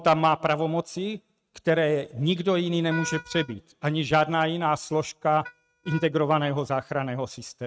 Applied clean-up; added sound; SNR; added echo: neural mask model RNNoise.